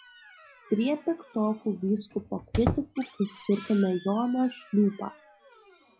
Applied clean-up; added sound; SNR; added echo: classical method log-MMSE.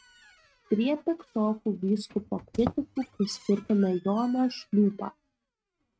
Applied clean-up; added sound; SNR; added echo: neural mask model RNNoise.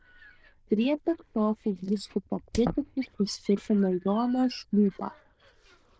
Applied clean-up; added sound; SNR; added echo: neural diffusion model UNIVERSE++.